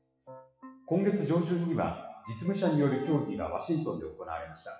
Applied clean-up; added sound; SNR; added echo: classical method WPE with log-MMSE.